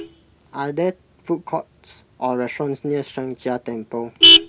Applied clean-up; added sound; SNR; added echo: none; Vehicle horn, car horn, honking; -5 dB; none.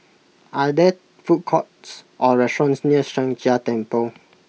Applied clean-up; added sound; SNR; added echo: none; none; none; none.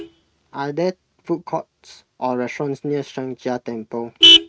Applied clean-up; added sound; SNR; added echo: neural mask model RNNoise.